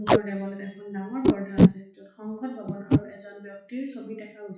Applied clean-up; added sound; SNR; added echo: classical method WPE with log-MMSE.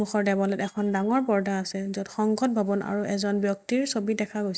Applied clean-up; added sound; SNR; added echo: none; none; none; none.